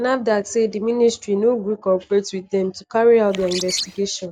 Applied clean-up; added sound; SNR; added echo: none; Bird; 10 dB; none.